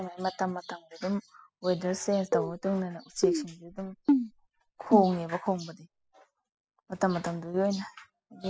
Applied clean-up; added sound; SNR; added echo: classical method spectral subtraction.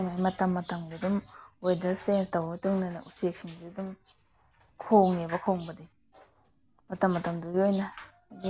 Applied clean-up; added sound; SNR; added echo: none; none; none; none.